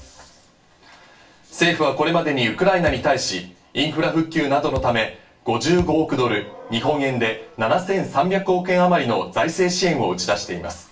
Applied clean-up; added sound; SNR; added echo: none; Thump, thud; 14 dB; reverberation time 0.3 s.